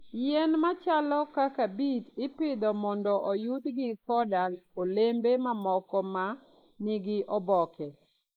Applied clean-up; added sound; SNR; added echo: neural mask model Resemble Enhance denoiser.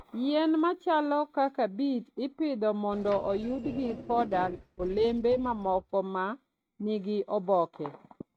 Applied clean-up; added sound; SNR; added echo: neural mask model RNNoise.